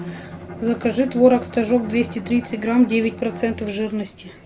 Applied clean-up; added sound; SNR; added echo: none; Bowed string instrument; 14 dB; none.